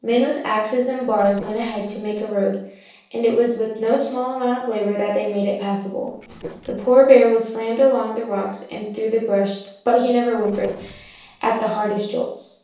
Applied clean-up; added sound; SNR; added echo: neural separator model SepFormer DNS4.